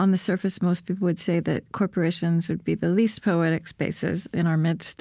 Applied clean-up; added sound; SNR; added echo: none; none; none; none.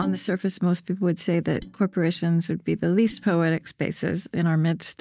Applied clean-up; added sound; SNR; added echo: neural mask model DeepFilterNet 3.